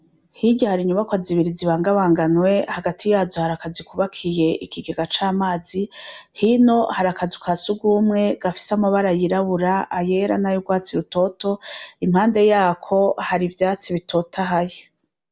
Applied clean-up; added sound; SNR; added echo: none; none; none; none.